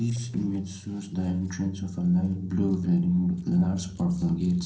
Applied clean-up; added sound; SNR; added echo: neural separator model SepFormer DNS4.